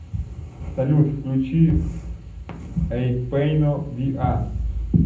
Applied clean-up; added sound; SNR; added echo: none; none; none; reverberation time 0.6 s.